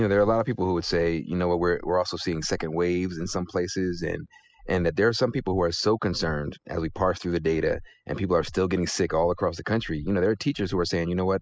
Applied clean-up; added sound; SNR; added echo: classical method spectral subtraction.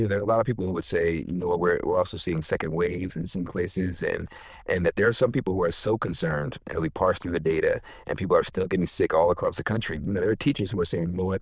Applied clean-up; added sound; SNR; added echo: neural diffusion model UNIVERSE++.